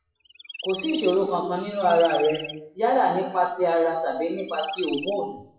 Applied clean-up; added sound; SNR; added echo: classical method WPE with log-MMSE.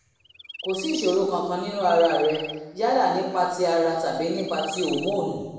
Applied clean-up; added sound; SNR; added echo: none; Chirp, tweet; 15 dB; reverberation time 1.1 s.